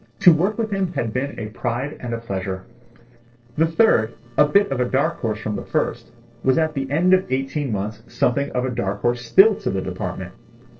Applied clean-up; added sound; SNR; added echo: neural separator model SepFormer DNS4.